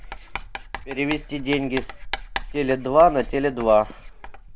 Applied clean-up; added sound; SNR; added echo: none; Writing; 11 dB; none.